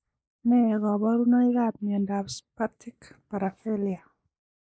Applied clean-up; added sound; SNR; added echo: neural mask model Resemble Enhance denoiser.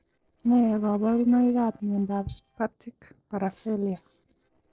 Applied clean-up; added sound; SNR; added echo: neural separator model SepFormer DNS4.